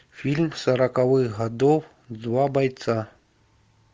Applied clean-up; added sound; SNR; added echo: none; none; none; none.